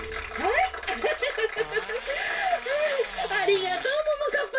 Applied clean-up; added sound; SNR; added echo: none; Fart; 15 dB; reverberation time 0.2 s.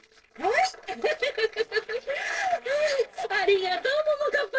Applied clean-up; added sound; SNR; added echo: neural separator model SepFormer DNS4.